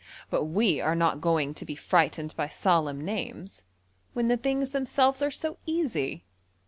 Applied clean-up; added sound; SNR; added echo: none; none; none; none.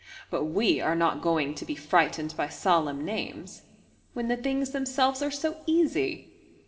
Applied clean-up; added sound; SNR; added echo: none; none; none; reverberation time 2.6 s.